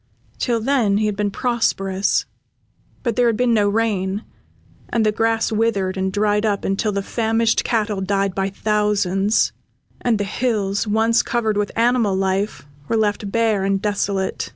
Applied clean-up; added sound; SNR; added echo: none; none; none; none.